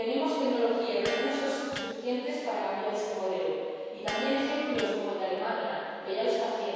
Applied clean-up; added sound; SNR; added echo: none; Electric guitar; 11 dB; reverberation time 2.2 s.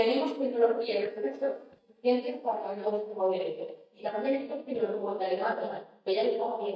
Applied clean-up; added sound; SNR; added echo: neural mask model DeepFilterNet 3.